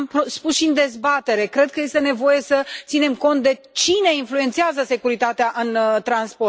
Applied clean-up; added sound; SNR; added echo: none; none; none; none.